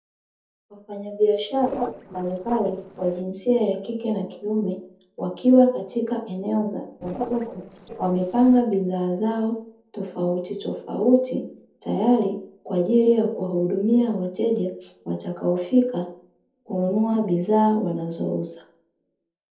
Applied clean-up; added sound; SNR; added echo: neural separator model SepFormer DNS4.